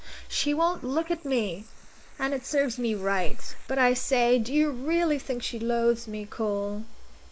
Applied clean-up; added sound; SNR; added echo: neural mask model Resemble Enhance denoiser.